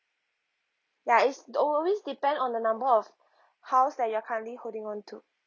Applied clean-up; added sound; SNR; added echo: none; none; none; none.